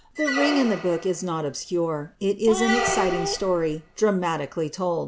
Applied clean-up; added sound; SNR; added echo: none; Cat + Squeak; 6 dB; none.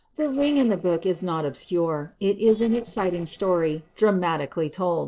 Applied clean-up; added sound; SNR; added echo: neural separator model SepFormer DNS4.